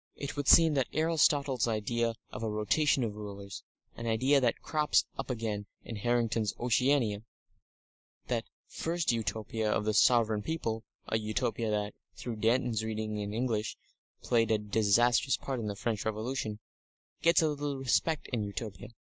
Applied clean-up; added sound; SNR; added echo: neural mask model Resemble Enhance denoiser.